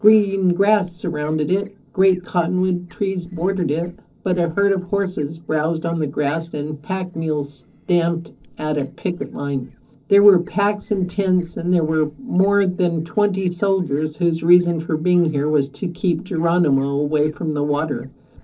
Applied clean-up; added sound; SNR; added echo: neural separator model SepFormer DNS4.